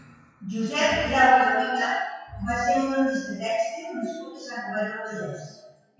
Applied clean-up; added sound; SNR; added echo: classical method WPE with log-MMSE.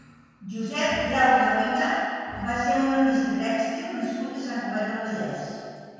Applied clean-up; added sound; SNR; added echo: none; Bowed string instrument; 19 dB; reverberation time 2.1 s.